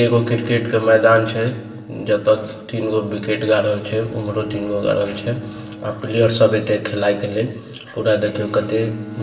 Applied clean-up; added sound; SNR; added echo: none; Bowed string instrument; 16 dB; reverberation time 1.0 s.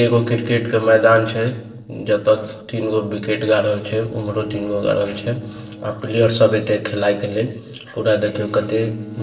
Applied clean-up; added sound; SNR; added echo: neural separator model SepFormer DNS4.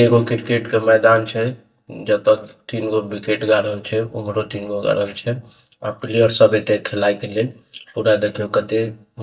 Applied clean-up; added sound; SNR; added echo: neural mask model DeepFilterNet 3.